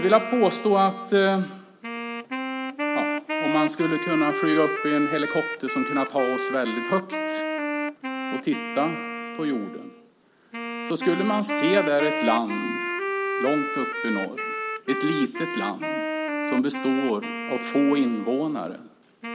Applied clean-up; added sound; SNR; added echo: none; Wind instrument, woodwind instrument; 4 dB; none.